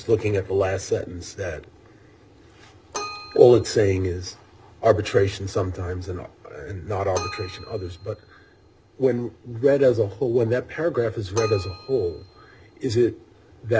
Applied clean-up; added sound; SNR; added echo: none; Keyboard (musical); 19 dB; none.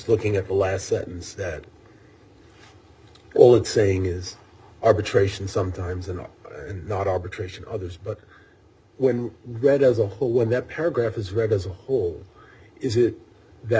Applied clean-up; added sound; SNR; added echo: none; none; none; none.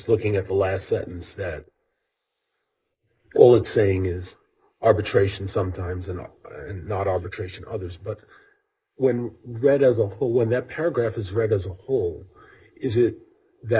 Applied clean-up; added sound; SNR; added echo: neural mask model Resemble Enhance denoiser.